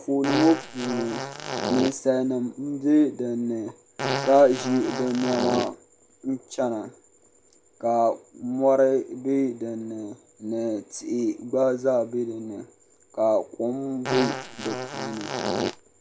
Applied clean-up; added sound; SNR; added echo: none; Fart; 4 dB; none.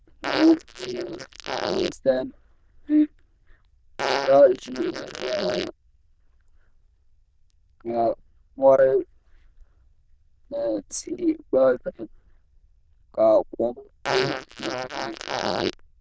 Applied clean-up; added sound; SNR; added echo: neural diffusion model UNIVERSE++.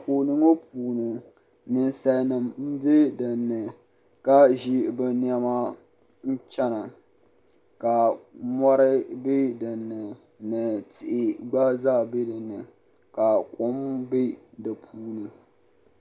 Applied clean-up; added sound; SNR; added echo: none; none; none; none.